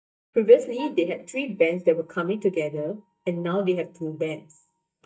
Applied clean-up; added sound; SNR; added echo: neural mask model DeepFilterNet 3.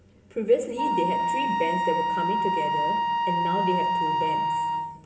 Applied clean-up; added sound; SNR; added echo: none; Wind instrument, woodwind instrument; -4 dB; reverberation time 2.8 s.